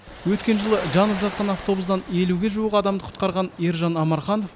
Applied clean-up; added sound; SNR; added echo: none; Waves, surf; 15 dB; none.